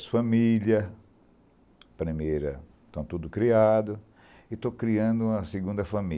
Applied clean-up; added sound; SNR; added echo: none; none; none; none.